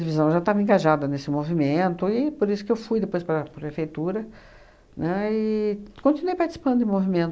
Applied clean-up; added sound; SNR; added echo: none; none; none; none.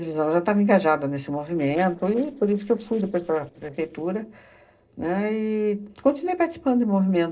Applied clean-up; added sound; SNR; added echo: neural separator model SepFormer DNS4.